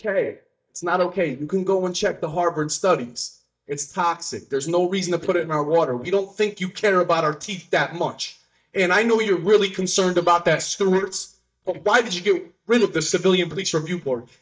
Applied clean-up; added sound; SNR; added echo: neural mask model DeepFilterNet 3.